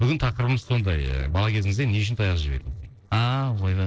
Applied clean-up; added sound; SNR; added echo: neural separator model SepFormer DNS4.